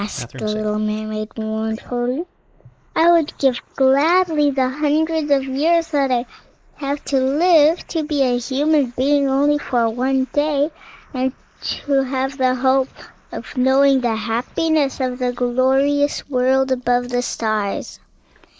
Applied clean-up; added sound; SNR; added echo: neural mask model Resemble Enhance denoiser.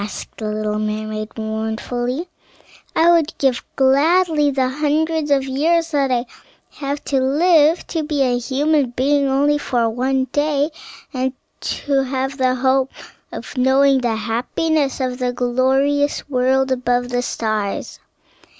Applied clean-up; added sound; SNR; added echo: none; none; none; none.